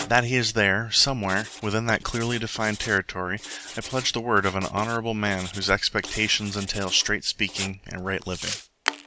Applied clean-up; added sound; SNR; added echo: none; Writing; 13 dB; none.